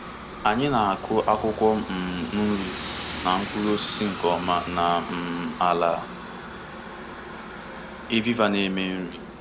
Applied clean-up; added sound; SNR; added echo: none; Aircraft; 10 dB; none.